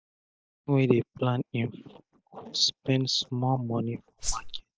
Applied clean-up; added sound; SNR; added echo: neural mask model DeepFilterNet 3.